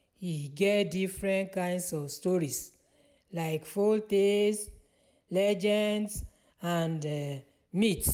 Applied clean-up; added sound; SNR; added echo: none; none; none; none.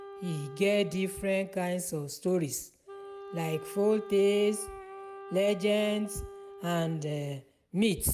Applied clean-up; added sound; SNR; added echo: none; Wind instrument, woodwind instrument; 15 dB; none.